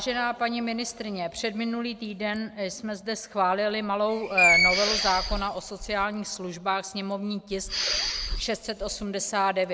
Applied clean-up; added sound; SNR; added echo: none; Screech + Respiratory sounds; 0 dB; none.